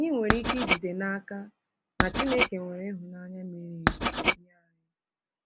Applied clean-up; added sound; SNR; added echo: none; Writing; -4 dB; none.